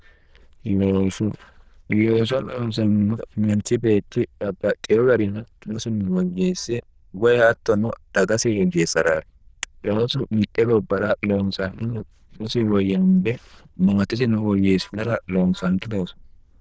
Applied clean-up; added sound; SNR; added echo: neural diffusion model UNIVERSE++.